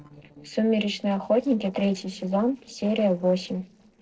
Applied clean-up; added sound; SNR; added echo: neural separator model SepFormer DNS4.